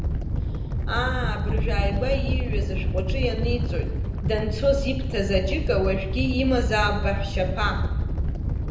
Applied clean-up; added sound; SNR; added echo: none; Animal; -2 dB; reverberation time 0.8 s.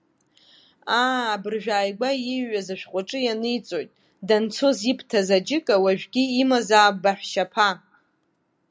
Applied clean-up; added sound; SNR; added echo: none; none; none; none.